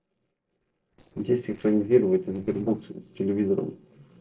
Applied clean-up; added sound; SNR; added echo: neural separator model SepFormer DNS4.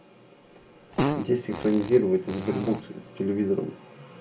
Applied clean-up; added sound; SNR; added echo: none; Fart; 6 dB; reverberation time 0.2 s.